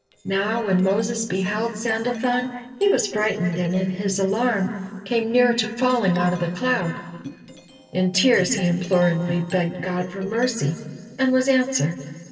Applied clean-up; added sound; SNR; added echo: neural separator model SepFormer DNS4.